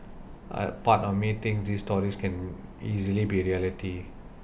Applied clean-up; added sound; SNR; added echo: none; none; none; none.